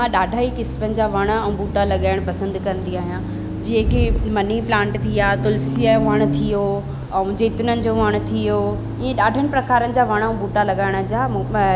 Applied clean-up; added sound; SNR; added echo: none; Accelerating, revving, vroom; 4 dB; none.